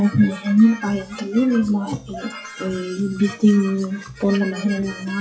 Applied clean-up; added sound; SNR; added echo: classical method WPE with log-MMSE.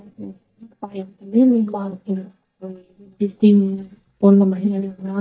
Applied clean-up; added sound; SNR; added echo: neural mask model DeepFilterNet 3.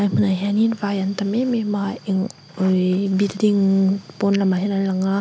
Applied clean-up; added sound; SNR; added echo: none; none; none; none.